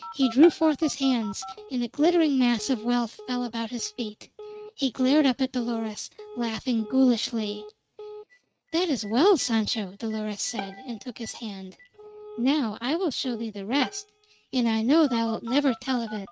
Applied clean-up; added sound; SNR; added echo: neural mask model RNNoise.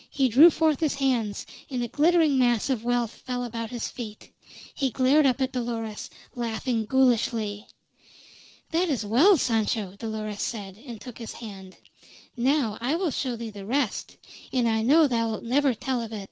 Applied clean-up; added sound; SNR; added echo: none; none; none; none.